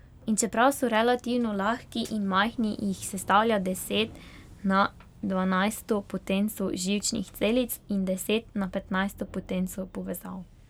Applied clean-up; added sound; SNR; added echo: none; none; none; none.